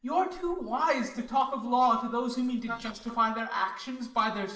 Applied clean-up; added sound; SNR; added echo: neural separator model SepFormer DNS4.